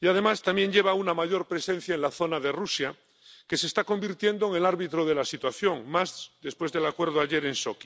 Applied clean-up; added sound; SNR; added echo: none; none; none; none.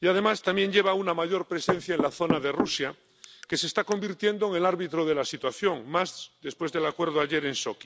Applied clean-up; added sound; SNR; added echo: none; Knock / Wood; 7 dB; none.